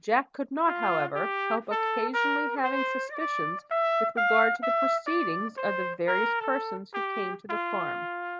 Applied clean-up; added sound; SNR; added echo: none; Trumpet; -2 dB; none.